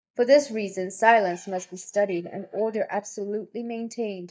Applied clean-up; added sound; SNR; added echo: neural mask model DeepFilterNet 3.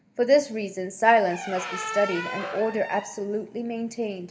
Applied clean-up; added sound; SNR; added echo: none; Squeak; 11 dB; reverberation time 2.1 s.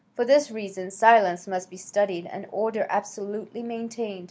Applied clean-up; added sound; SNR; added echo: none; none; none; none.